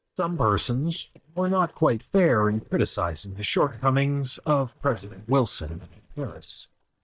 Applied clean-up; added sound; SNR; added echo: neural mask model DeepFilterNet 3.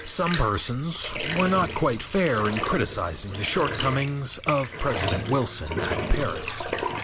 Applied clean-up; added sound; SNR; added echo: none; Bathtub (filling or washing); 6 dB; none.